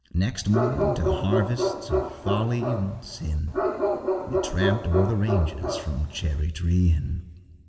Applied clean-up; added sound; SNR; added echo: none; Bark; 2 dB; reverberation time 1.6 s.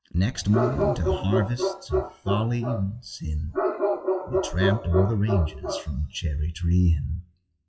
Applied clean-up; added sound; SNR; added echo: classical method WPE with log-MMSE.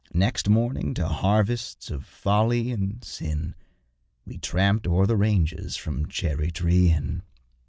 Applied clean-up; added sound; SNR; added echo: none; none; none; none.